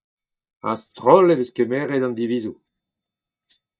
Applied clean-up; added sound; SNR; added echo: neural mask model DeepFilterNet 3.